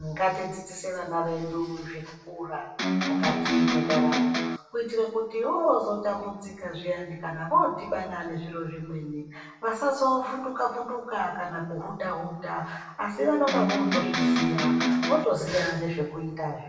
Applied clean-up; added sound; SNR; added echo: none; Electric guitar; -5 dB; reverberation time 0.8 s.